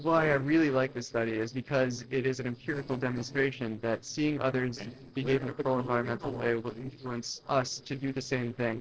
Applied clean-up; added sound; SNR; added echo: neural separator model SepFormer DNS4.